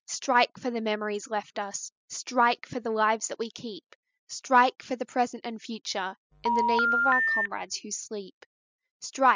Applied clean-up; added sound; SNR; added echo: classical method spectral subtraction.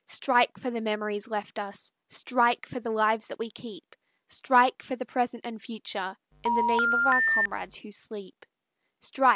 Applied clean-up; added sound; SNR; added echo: none; Telephone; -3 dB; none.